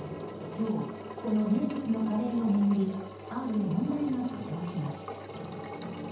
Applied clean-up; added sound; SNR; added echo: none; Engine; 12 dB; reverberation time 0.8 s.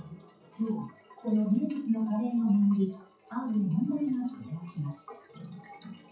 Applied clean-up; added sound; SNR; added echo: classical method WPE with log-MMSE.